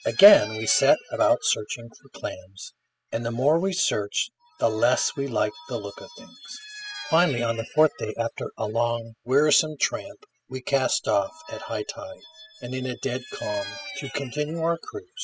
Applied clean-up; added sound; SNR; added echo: classical method spectral subtraction.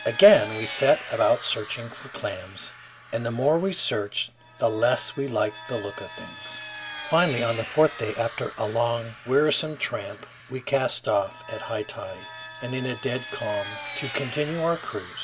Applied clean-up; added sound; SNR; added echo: none; Vehicle; 13 dB; none.